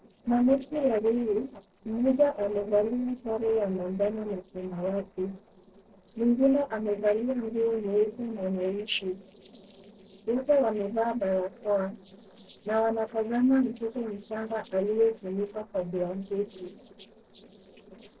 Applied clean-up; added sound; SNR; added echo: neural separator model SepFormer DNS4.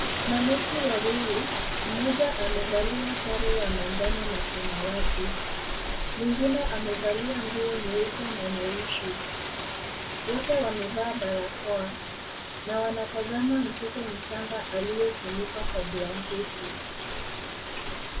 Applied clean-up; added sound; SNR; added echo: none; Rain; 1 dB; reverberation time 0.2 s.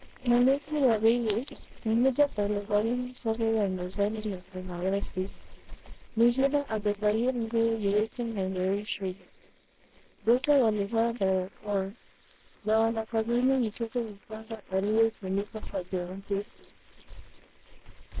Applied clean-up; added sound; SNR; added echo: neural separator model SepFormer WHAMR!.